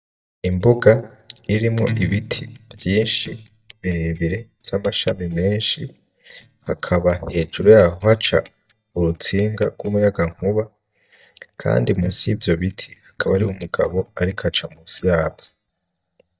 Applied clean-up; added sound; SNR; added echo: neural mask model DeepFilterNet 3.